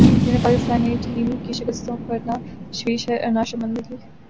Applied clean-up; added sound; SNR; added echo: none; Fireworks; -2 dB; none.